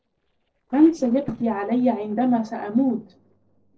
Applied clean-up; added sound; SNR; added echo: neural separator model SepFormer DNS4.